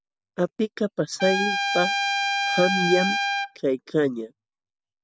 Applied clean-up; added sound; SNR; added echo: none; Trumpet; -1 dB; none.